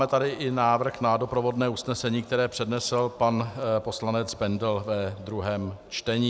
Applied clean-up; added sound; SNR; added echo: none; none; none; none.